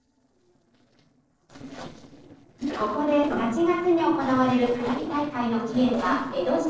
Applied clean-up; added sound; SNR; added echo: neural separator model SepFormer DNS4.